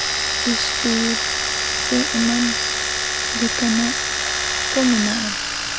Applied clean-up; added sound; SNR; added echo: none; Domestic sounds, home sounds; -1 dB; none.